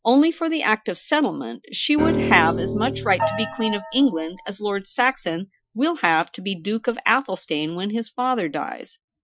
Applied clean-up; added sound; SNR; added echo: classical method Wiener filter.